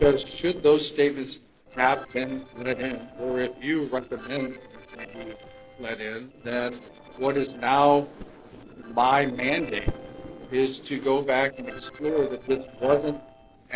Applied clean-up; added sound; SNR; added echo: neural separator model SepFormer DNS4.